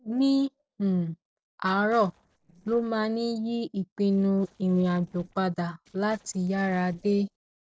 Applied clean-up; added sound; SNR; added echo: neural separator model SepFormer DNS4.